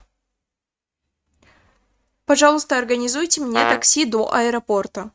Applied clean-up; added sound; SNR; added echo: neural mask model RNNoise.